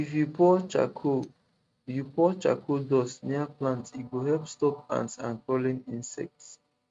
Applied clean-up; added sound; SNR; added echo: neural mask model RNNoise.